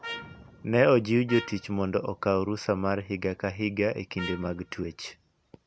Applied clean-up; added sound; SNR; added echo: none; Trumpet; 16 dB; none.